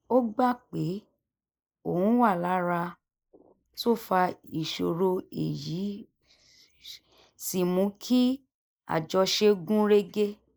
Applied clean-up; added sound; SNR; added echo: neural mask model Resemble Enhance denoiser.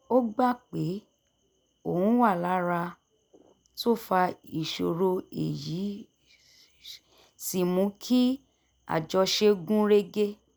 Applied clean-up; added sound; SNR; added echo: none; none; none; none.